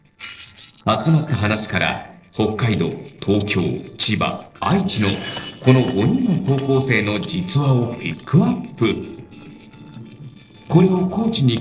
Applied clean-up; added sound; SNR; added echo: neural separator model SepFormer DNS4.